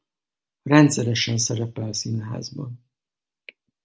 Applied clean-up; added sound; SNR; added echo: none; none; none; none.